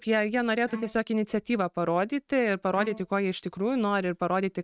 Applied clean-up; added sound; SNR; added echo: neural mask model RNNoise.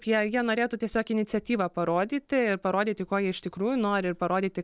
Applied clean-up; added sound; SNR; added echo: none; none; none; none.